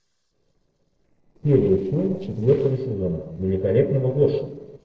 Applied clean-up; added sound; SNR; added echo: neural separator model SepFormer DNS4.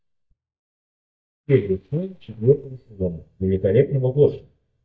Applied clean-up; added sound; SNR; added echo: neural mask model DeepFilterNet 3.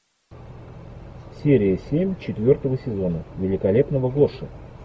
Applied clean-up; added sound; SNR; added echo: none; none; none; none.